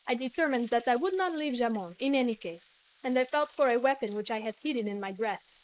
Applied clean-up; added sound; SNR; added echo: neural mask model Resemble Enhance denoiser.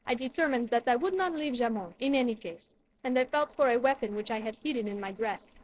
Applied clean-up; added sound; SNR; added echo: neural separator model SepFormer DNS4.